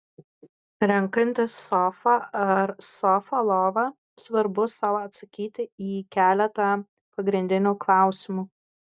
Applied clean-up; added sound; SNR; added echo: none; none; none; none.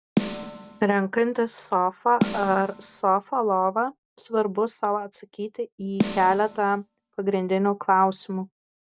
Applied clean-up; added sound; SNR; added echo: none; Snare drum; 8 dB; none.